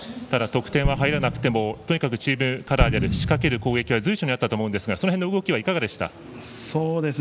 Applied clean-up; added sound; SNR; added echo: none; Explosion; 4 dB; none.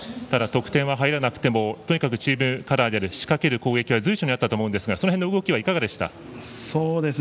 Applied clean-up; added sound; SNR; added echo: none; none; none; none.